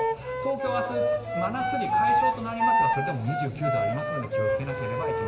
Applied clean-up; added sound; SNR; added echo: none; Wind instrument, woodwind instrument; -5 dB; reverberation time 2.6 s.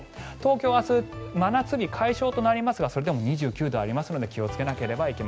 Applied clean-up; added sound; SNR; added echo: none; none; none; none.